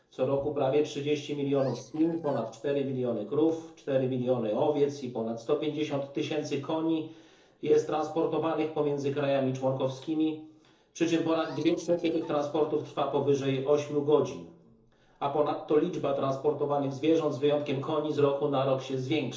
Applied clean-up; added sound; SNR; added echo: neural separator model SepFormer DNS4.